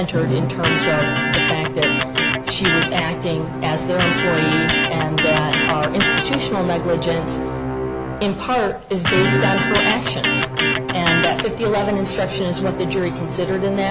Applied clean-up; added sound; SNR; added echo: none; Musical instrument + Electric guitar; -1 dB; none.